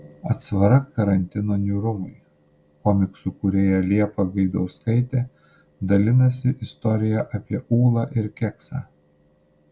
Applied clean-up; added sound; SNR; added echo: none; none; none; none.